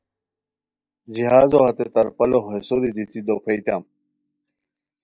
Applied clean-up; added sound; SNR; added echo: neural mask model DeepFilterNet 3.